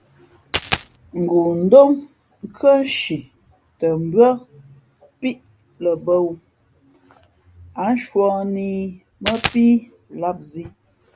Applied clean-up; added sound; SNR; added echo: none; Coin (dropping); 4 dB; none.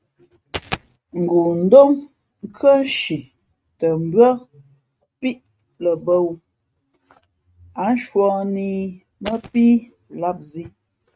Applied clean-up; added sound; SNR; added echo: neural mask model RNNoise.